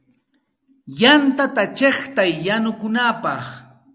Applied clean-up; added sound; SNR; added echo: none; none; none; none.